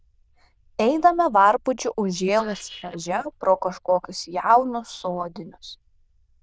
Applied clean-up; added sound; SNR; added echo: neural diffusion model UNIVERSE++.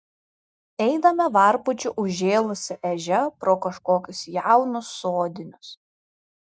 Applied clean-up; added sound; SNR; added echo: neural mask model DeepFilterNet 3.